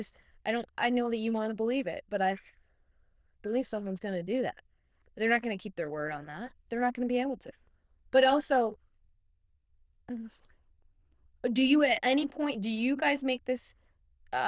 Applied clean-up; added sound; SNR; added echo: neural diffusion model UNIVERSE++.